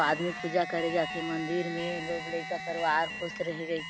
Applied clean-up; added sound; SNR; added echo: none; Domestic sounds, home sounds + Alarm; 7 dB; none.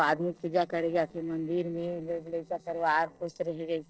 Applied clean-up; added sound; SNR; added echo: neural separator model SepFormer DNS4.